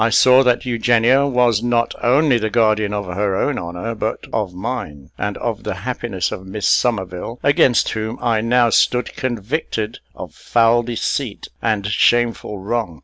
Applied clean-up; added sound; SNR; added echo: none; none; none; none.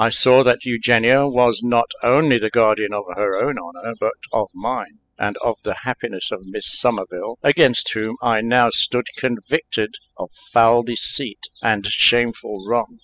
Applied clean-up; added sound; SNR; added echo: classical method spectral subtraction.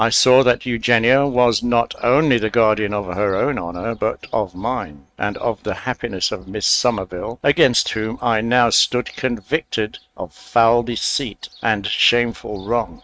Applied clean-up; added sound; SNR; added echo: neural mask model RNNoise.